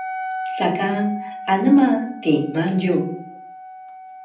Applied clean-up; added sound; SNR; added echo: none; Wind instrument, woodwind instrument; 11 dB; reverberation time 0.6 s.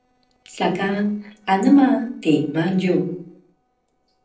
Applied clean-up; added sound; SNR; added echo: neural separator model SepFormer DNS4.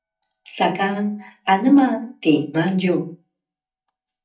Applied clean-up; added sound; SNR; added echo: neural mask model DeepFilterNet 3.